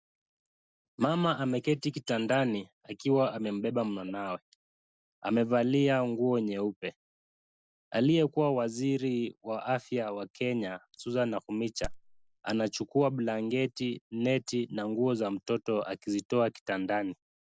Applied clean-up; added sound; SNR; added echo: none; Crack; 14 dB; none.